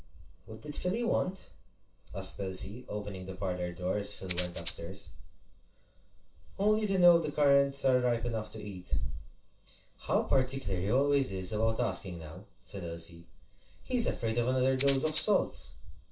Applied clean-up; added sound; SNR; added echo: none; Rattle (instrument); 11 dB; reverberation time 0.2 s.